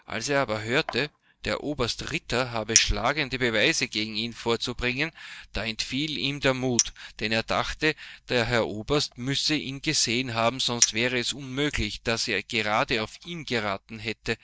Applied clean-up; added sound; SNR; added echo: neural mask model DeepFilterNet 3.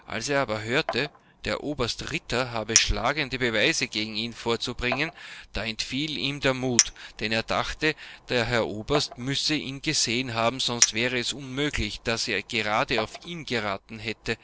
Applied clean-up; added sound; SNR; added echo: none; Chink, clink; 7 dB; none.